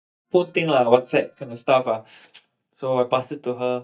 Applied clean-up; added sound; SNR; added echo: neural mask model DeepFilterNet 3.